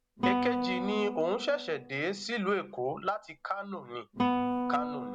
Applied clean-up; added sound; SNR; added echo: none; Guitar; 1 dB; none.